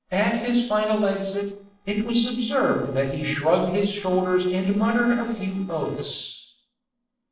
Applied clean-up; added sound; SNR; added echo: neural separator model SepFormer DNS4.